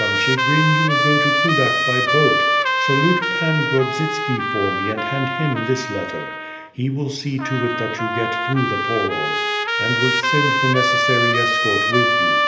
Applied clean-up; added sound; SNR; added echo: none; Trumpet; -2 dB; reverberation time 0.8 s.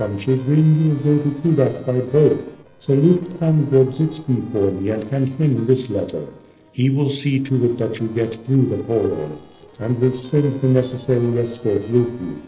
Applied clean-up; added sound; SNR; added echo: neural separator model SepFormer DNS4.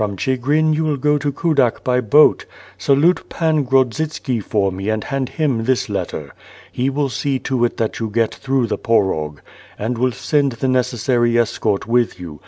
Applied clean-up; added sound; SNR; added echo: none; none; none; none.